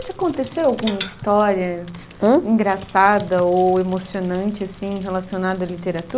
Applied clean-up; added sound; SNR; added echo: none; Computer keyboard + Bicycle; 18 dB; none.